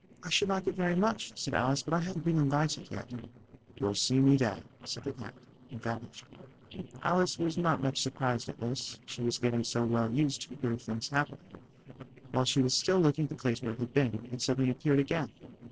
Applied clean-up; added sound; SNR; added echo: neural separator model SepFormer DNS4.